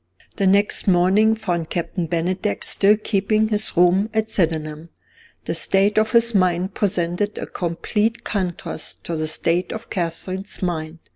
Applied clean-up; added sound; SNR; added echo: none; none; none; none.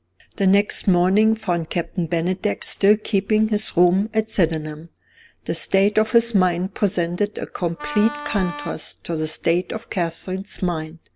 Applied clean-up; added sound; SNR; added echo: none; Wind instrument, woodwind instrument; 11 dB; none.